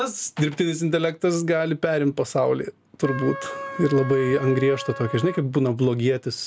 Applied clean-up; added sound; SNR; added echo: none; Trumpet; 12 dB; none.